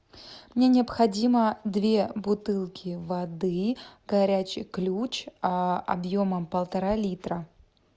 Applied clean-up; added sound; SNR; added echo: none; none; none; none.